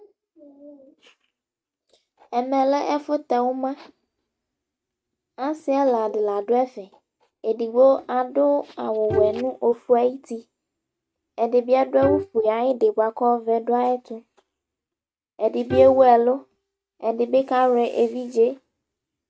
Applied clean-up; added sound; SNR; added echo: neural mask model RNNoise.